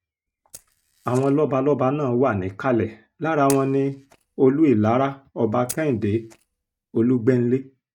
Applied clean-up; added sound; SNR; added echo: neural mask model RNNoise.